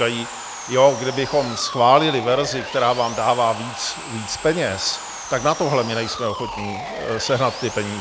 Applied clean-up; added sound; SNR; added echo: none; Sawing; 11 dB; none.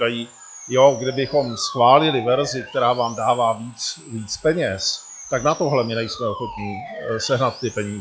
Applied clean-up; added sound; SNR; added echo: classical method log-MMSE.